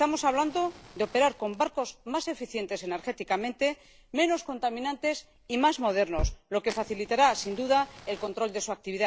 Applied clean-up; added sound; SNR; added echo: none; Fire; 15 dB; none.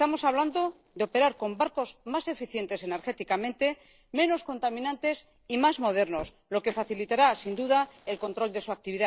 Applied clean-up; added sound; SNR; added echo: neural separator model SepFormer DNS4.